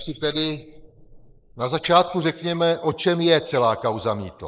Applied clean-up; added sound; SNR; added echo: neural mask model Resemble Enhance denoiser.